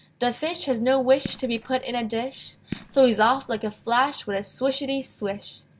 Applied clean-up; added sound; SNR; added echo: none; Fireworks; 17 dB; none.